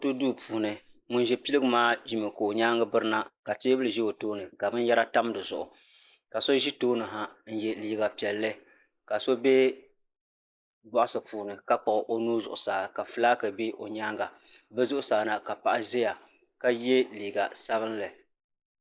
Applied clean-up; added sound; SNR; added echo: neural mask model Resemble Enhance denoiser.